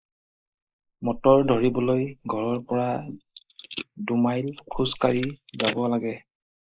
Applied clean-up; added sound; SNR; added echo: neural mask model Resemble Enhance denoiser.